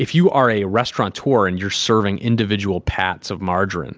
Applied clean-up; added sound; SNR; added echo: none; none; none; none.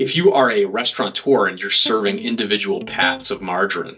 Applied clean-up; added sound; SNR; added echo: neural mask model DeepFilterNet 3.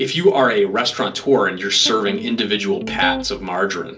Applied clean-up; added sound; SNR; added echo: none; Electric guitar; 10 dB; reverberation time 0.3 s.